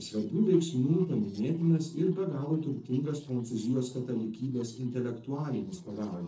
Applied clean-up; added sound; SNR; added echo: neural separator model SepFormer DNS4.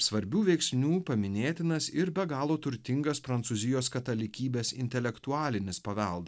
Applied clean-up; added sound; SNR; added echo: none; none; none; none.